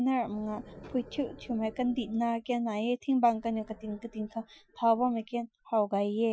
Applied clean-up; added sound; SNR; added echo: classical method Wiener filter.